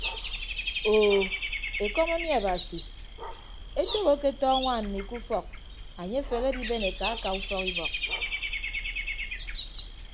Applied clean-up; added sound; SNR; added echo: none; Bird / Dog; 3 dB; none.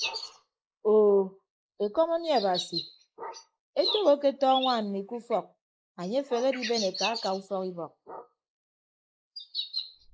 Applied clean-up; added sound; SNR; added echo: neural mask model Resemble Enhance denoiser.